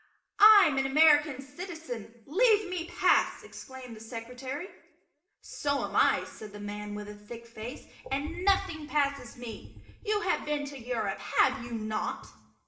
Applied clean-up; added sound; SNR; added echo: none; none; none; reverberation time 0.7 s.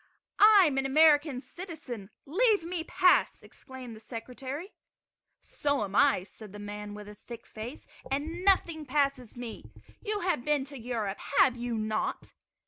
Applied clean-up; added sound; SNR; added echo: none; none; none; none.